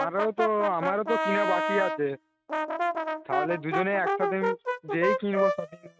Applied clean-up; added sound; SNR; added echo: neural mask model RNNoise.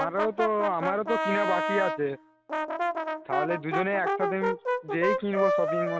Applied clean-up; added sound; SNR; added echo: none; Brass instrument; 0 dB; none.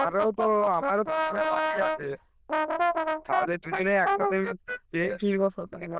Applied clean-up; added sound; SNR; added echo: neural diffusion model UNIVERSE++.